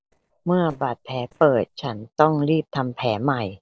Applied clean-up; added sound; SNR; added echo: neural separator model SepFormer DNS4.